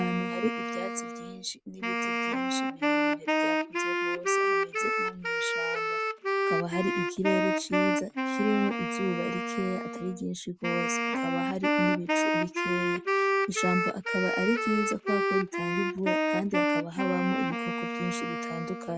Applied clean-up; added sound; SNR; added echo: none; Wind instrument, woodwind instrument; -4 dB; none.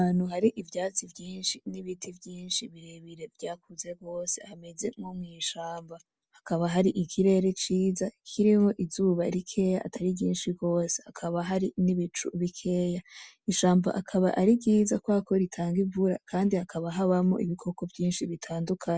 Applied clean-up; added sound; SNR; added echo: none; none; none; none.